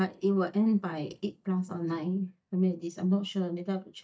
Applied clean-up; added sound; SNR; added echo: neural mask model DeepFilterNet 3.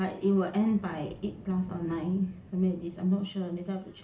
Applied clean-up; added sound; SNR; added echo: none; Wind; 19 dB; reverberation time 0.4 s.